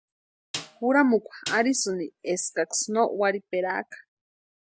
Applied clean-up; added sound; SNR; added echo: none; Snare drum; 14 dB; none.